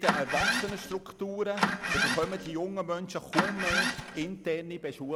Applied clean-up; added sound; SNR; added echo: none; Engine starting; -2 dB; none.